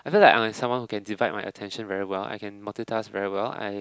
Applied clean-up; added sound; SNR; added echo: none; none; none; none.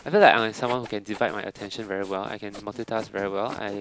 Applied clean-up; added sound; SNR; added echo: none; Sawing; 19 dB; none.